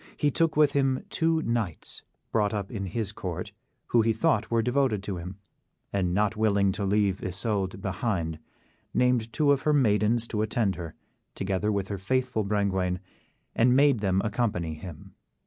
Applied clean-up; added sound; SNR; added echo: none; none; none; none.